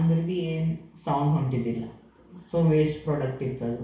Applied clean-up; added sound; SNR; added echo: none; none; none; reverberation time 0.6 s.